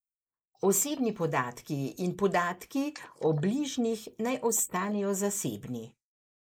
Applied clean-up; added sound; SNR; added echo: neural mask model Resemble Enhance denoiser.